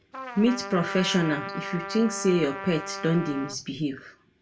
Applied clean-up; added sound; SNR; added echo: none; Trumpet; 10 dB; reverberation time 0.2 s.